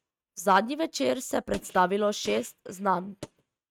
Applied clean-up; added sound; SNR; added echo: neural mask model RNNoise.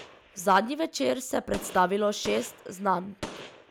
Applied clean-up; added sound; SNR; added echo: none; Gunshot, gunfire; 16 dB; none.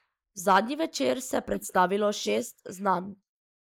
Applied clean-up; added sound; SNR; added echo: neural mask model Resemble Enhance denoiser.